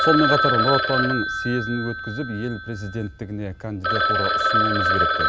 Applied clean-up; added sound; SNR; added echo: none; Telephone; -3 dB; none.